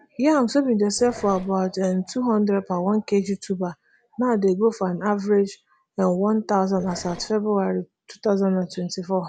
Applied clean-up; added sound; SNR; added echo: none; Growling; 19 dB; none.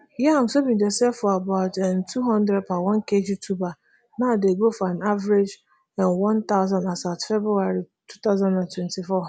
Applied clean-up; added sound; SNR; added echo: none; none; none; none.